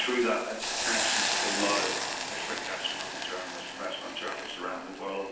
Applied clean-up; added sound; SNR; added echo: none; Hiss; 0 dB; reverberation time 0.9 s.